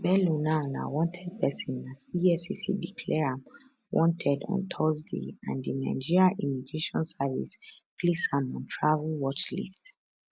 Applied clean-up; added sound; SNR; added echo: none; none; none; none.